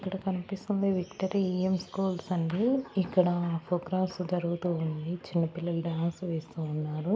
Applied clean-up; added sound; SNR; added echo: none; none; none; none.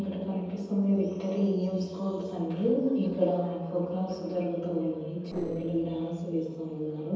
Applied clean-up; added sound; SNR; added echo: neural separator model SepFormer DNS4.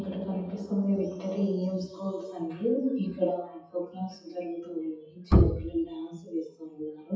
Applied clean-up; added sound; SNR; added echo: classical method WPE with log-MMSE.